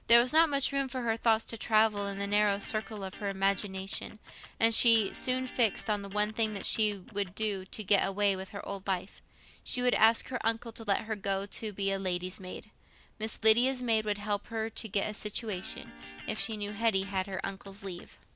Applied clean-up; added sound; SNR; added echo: none; Electric guitar; 18 dB; none.